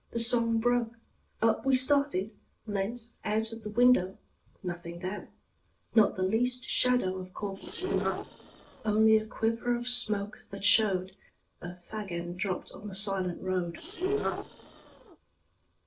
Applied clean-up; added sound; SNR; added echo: neural separator model SepFormer DNS4.